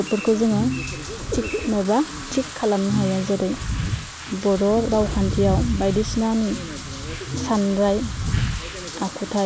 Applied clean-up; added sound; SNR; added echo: none; Wind / Rain; 6 dB; none.